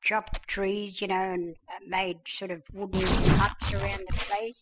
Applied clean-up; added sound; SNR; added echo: classical method spectral subtraction.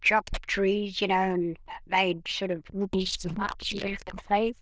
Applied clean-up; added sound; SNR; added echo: neural diffusion model UNIVERSE++.